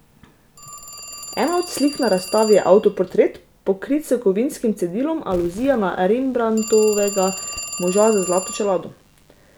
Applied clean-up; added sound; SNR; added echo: none; Telephone; 14 dB; none.